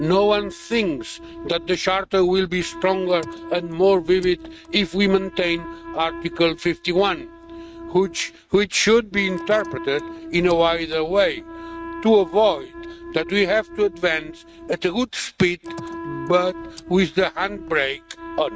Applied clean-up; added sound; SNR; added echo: neural mask model RNNoise.